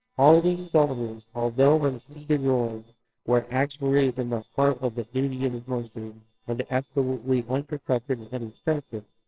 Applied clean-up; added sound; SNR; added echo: neural separator model SepFormer WHAMR!.